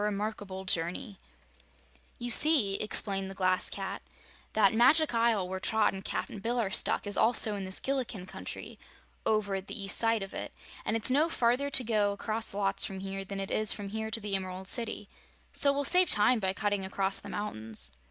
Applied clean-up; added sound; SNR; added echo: none; none; none; none.